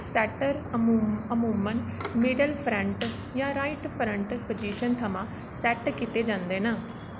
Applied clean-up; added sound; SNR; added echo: none; none; none; none.